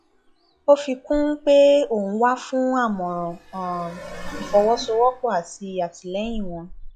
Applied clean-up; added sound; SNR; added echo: classical method log-MMSE.